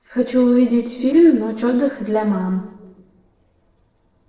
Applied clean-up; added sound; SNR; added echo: neural separator model SepFormer DNS4.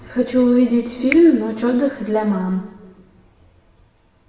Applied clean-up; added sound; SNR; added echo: none; Finger snapping; 16 dB; reverberation time 1.2 s.